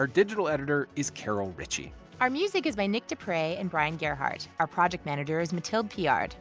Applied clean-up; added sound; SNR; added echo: none; none; none; none.